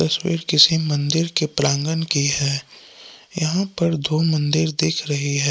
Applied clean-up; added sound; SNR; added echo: none; none; none; none.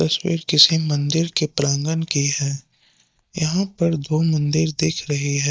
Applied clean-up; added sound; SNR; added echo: neural mask model DeepFilterNet 3.